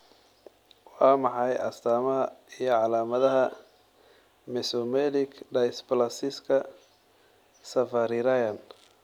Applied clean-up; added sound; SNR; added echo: none; none; none; none.